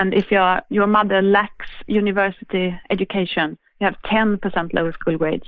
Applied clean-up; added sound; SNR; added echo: neural mask model Resemble Enhance denoiser.